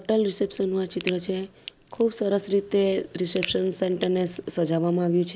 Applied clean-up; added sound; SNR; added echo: none; Crack; 11 dB; none.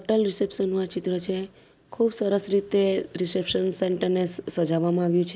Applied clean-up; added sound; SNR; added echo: none; none; none; none.